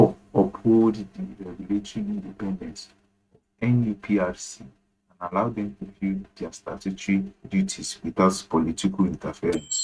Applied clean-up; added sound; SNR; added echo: neural mask model RNNoise.